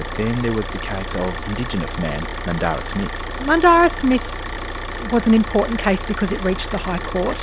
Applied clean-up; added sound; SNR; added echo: none; Idling / Car; 7 dB; none.